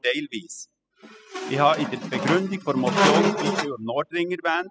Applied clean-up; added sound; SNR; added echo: classical method spectral subtraction.